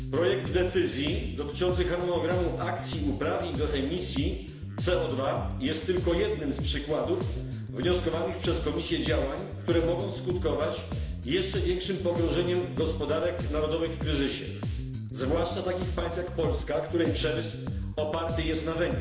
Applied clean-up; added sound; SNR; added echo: none; Bass guitar; 4 dB; reverberation time 1.3 s.